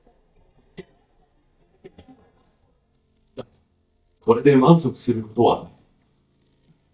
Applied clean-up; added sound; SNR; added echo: neural mask model DeepFilterNet 3.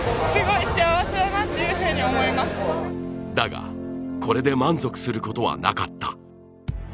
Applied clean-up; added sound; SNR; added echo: none; none; none; none.